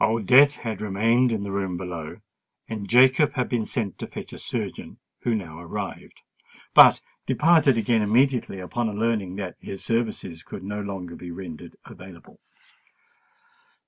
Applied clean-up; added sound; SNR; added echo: none; none; none; none.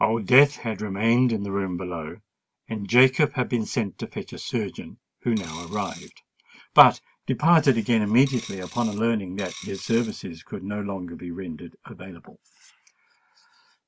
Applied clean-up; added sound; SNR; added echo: none; Coin (dropping); 17 dB; none.